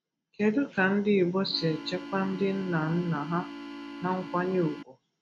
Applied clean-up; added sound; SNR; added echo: none; Organ; 12 dB; none.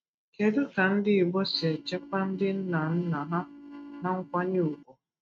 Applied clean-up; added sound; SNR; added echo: neural mask model RNNoise.